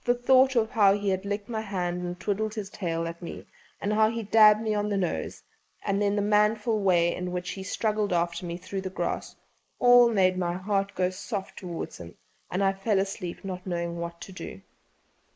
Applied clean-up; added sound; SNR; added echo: neural mask model Resemble Enhance denoiser.